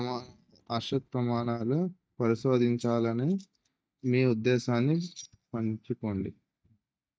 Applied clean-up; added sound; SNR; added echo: neural mask model DeepFilterNet 3.